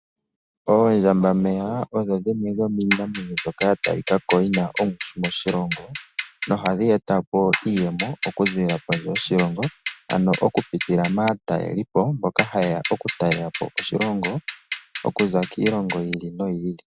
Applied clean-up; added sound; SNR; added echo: none; Clock; 4 dB; none.